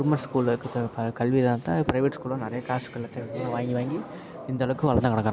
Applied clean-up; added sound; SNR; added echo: none; none; none; none.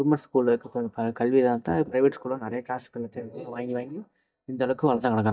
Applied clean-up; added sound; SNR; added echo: neural mask model DeepFilterNet 3.